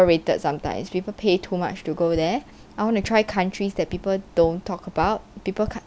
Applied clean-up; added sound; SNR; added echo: none; Tap; 17 dB; none.